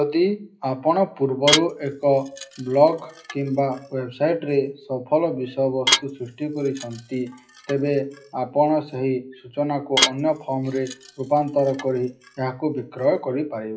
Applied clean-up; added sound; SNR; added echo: classical method WPE with log-MMSE.